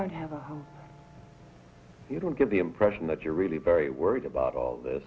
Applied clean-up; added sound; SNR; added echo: none; none; none; none.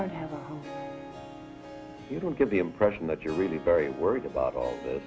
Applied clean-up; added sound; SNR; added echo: none; Harp; 13 dB; none.